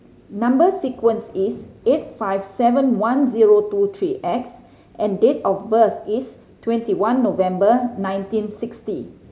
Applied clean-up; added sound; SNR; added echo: none; none; none; none.